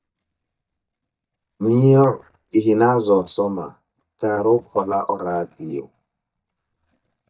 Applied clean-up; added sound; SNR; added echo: neural mask model DeepFilterNet 3.